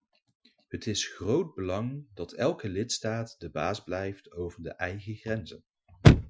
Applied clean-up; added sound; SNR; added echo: classical method Wiener filter.